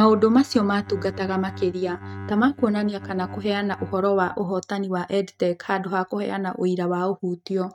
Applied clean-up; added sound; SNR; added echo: neural mask model RNNoise.